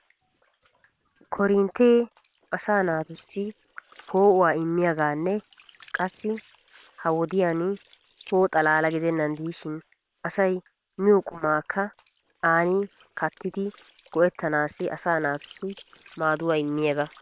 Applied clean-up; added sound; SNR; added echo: neural separator model SepFormer WHAM!.